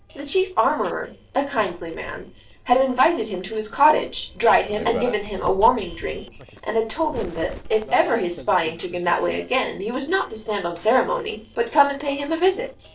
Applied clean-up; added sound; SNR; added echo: neural separator model SepFormer DNS4.